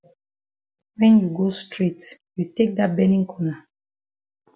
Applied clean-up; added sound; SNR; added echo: none; none; none; none.